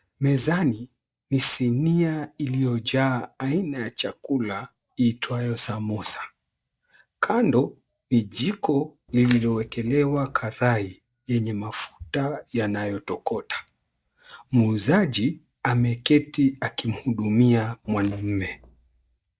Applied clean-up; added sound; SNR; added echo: neural mask model DeepFilterNet 3.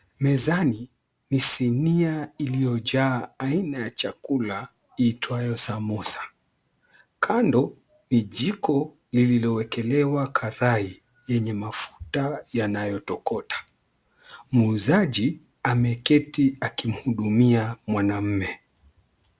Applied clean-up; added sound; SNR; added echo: none; none; none; none.